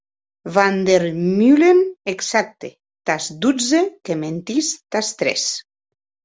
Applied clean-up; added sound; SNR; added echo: none; none; none; none.